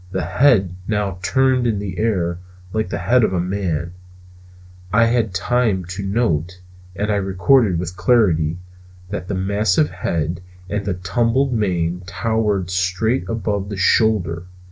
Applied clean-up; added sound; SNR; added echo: none; none; none; none.